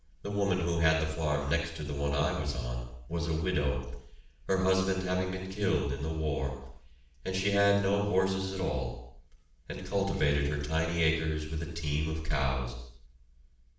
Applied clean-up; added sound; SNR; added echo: none; none; none; reverberation time 0.7 s.